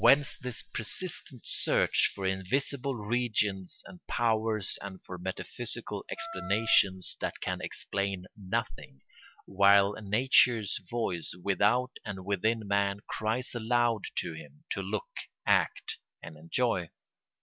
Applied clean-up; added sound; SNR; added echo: none; Wind instrument, woodwind instrument; 12 dB; none.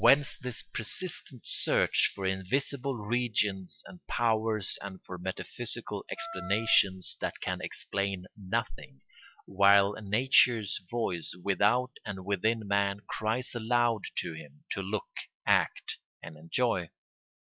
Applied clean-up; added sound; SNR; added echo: classical method log-MMSE.